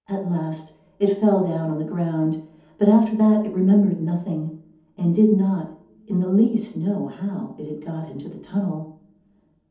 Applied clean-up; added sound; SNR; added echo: none; none; none; reverberation time 0.6 s.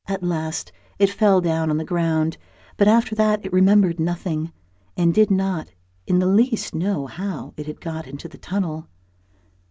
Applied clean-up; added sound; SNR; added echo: none; none; none; none.